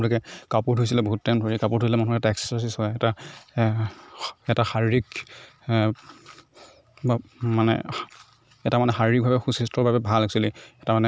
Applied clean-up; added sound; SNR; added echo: none; none; none; none.